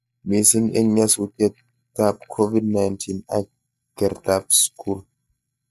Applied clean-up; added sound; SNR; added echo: neural mask model DeepFilterNet 3.